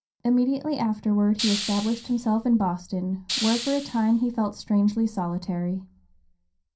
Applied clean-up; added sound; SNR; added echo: none; Hiss; 8 dB; reverberation time 0.3 s.